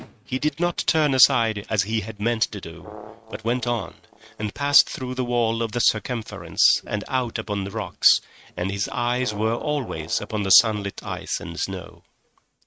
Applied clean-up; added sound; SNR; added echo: neural mask model RNNoise.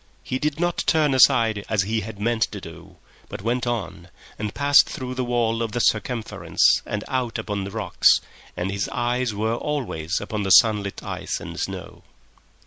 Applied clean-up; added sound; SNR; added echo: none; none; none; none.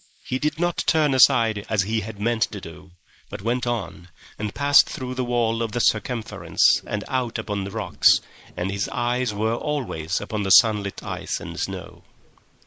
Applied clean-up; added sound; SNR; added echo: neural mask model Resemble Enhance denoiser.